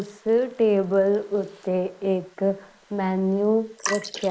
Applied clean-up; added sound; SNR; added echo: neural mask model Resemble Enhance denoiser.